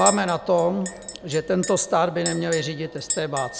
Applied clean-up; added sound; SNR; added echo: none; Chink, clink; 8 dB; none.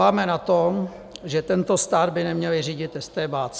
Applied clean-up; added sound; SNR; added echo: none; none; none; none.